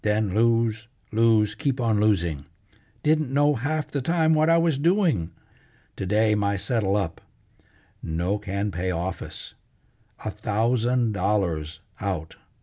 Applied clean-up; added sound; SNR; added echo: none; none; none; none.